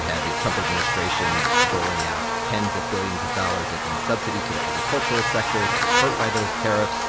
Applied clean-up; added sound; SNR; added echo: none; Buzz; -4 dB; none.